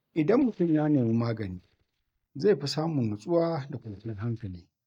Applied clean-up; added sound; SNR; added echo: neural mask model DeepFilterNet 3.